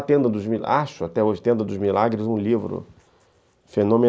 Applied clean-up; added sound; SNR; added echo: none; none; none; none.